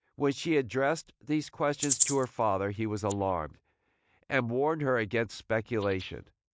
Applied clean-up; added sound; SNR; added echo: neural mask model DeepFilterNet 3.